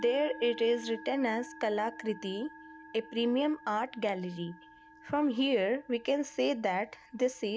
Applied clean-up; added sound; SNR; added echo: none; Musical instrument; 18 dB; none.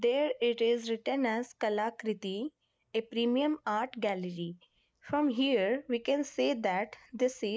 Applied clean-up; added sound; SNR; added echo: neural mask model Resemble Enhance denoiser.